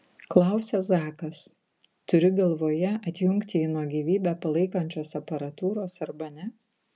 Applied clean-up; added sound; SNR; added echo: none; none; none; none.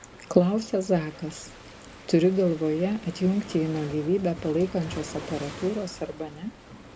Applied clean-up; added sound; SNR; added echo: none; Waves, surf; 16 dB; none.